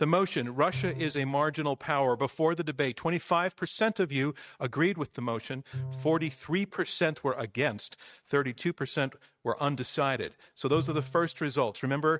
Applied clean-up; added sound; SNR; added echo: neural mask model RNNoise.